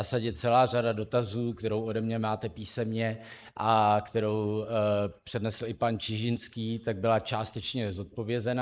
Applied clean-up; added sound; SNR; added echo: neural mask model Resemble Enhance denoiser.